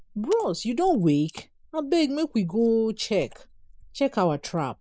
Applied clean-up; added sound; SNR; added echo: neural mask model Resemble Enhance denoiser.